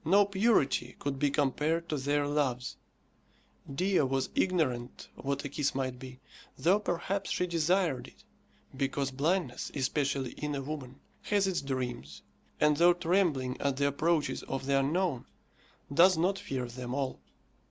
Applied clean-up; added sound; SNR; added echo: none; none; none; none.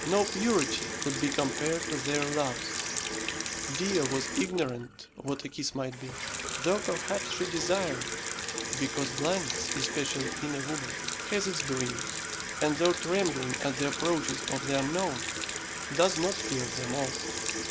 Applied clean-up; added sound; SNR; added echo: none; Sink (filling or washing) / Water tap, faucet; 3 dB; none.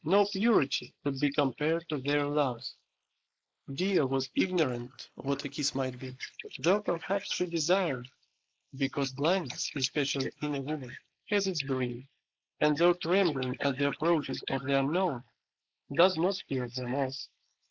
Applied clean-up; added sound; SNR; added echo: neural mask model Resemble Enhance denoiser.